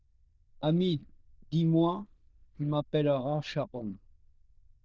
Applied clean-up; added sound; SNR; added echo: neural diffusion model UNIVERSE++.